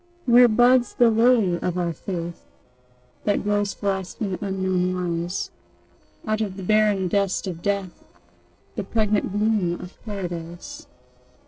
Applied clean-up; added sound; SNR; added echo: neural separator model SepFormer DNS4.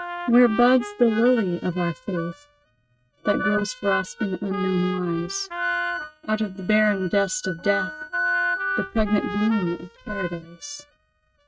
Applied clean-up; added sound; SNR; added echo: neural mask model RNNoise.